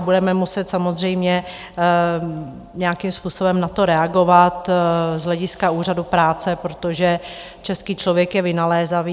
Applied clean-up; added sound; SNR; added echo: none; none; none; none.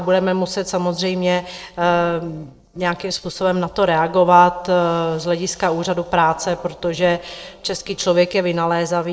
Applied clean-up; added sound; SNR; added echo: neural separator model SepFormer DNS4.